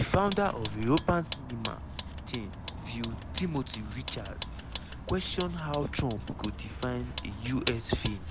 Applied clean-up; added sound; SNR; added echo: none; Vehicle; 4 dB; none.